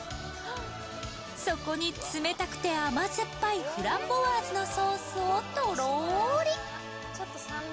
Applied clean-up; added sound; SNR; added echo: none; none; none; none.